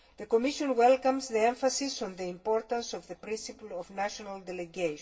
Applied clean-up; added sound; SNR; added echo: none; none; none; reverberation time 0.2 s.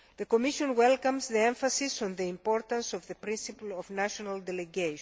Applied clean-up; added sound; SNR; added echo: none; none; none; none.